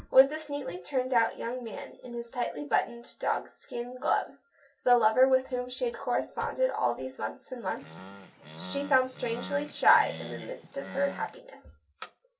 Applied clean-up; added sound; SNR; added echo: none; Animal; 14 dB; reverberation time 0.2 s.